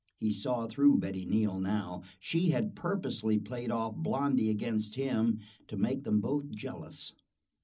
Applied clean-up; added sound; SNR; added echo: none; none; none; reverberation time 0.4 s.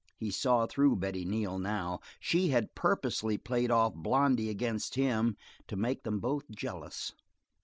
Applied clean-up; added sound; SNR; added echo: none; none; none; none.